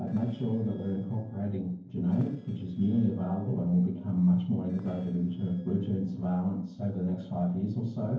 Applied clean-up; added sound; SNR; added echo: neural separator model SepFormer DNS4.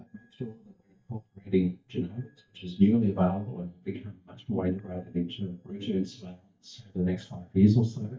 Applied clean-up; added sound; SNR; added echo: neural mask model DeepFilterNet 3.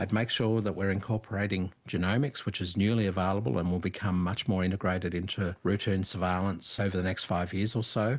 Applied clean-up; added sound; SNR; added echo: none; none; none; none.